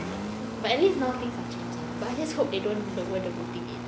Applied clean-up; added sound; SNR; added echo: none; Engine; 5 dB; none.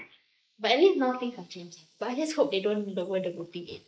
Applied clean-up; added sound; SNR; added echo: neural mask model Resemble Enhance denoiser.